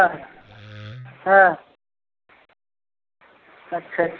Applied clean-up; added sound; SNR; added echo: none; Wood; 18 dB; none.